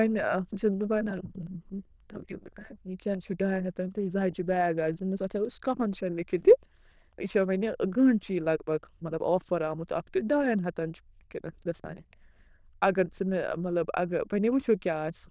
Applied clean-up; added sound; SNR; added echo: neural diffusion model UNIVERSE++.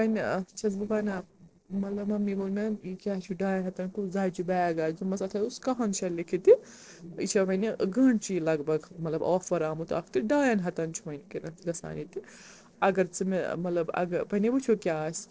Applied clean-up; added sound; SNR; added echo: neural separator model SepFormer DNS4.